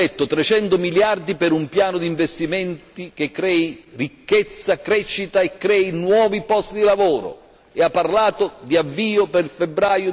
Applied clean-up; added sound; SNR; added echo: none; none; none; none.